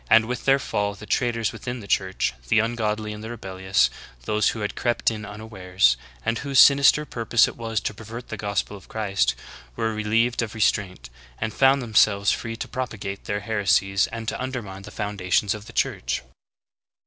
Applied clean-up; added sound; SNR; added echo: none; none; none; none.